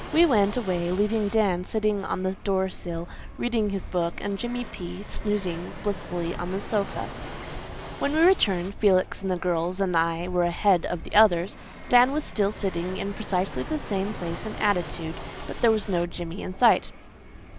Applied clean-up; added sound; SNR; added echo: none; Fixed-wing aircraft, airplane; 12 dB; none.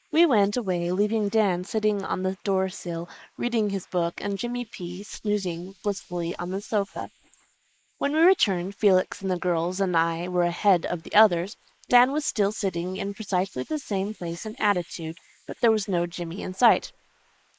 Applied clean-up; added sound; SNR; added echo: neural mask model Resemble Enhance denoiser.